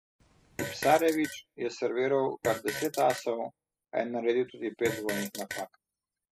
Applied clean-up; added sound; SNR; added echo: classical method spectral subtraction.